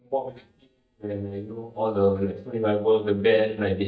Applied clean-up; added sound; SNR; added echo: neural mask model DeepFilterNet 3.